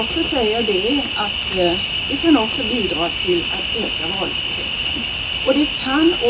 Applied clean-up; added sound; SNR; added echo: none; Cricket; 2 dB; reverberation time 0.2 s.